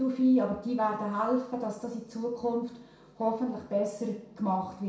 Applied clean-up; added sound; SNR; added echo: none; none; none; reverberation time 0.5 s.